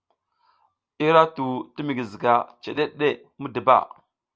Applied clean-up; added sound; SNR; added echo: none; none; none; none.